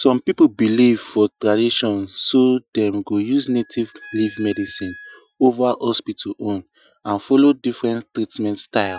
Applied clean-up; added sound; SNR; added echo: classical method Wiener filter.